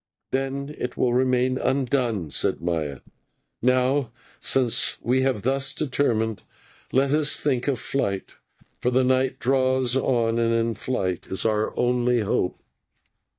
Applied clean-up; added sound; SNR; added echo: neural mask model DeepFilterNet 3.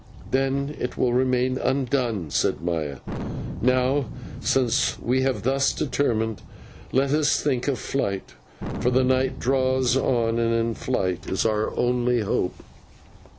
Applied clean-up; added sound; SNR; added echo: none; Thunder; 13 dB; none.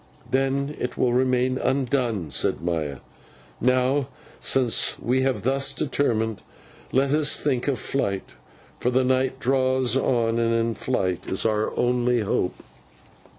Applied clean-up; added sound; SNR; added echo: none; none; none; none.